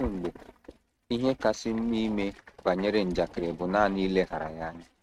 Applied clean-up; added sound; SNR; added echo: neural mask model RNNoise.